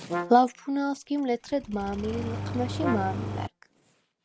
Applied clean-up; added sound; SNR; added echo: none; Brass instrument + Engine starting; 6 dB; none.